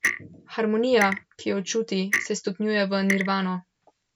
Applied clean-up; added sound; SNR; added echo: none; Clock; 7 dB; none.